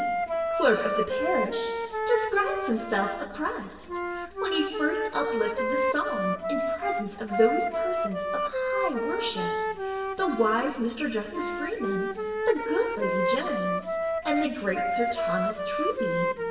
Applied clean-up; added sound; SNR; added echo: none; Wind instrument, woodwind instrument; 0 dB; reverberation time 1.2 s.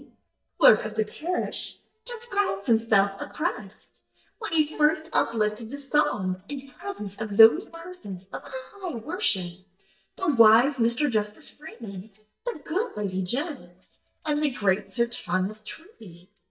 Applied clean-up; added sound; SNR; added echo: neural mask model DeepFilterNet 3.